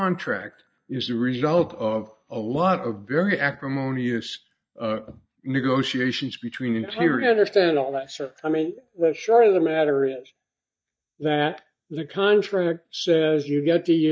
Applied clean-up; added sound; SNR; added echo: neural mask model DeepFilterNet 3.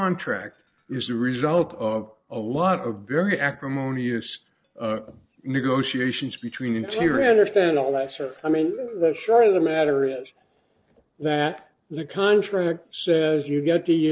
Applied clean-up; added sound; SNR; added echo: neural separator model SepFormer DNS4.